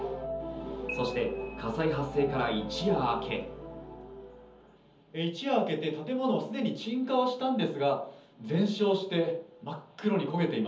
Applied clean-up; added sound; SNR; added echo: none; none; none; reverberation time 0.7 s.